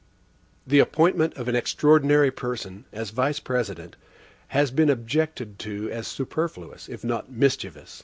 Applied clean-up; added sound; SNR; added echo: none; none; none; none.